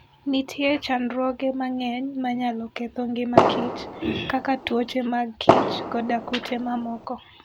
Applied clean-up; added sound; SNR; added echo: none; Fireworks; -2 dB; none.